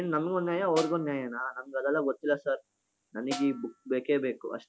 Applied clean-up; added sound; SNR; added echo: none; Snare drum; 13 dB; none.